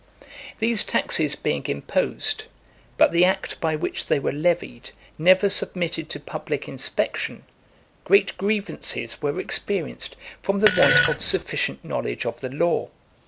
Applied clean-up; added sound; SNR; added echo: none; Fart; -3 dB; none.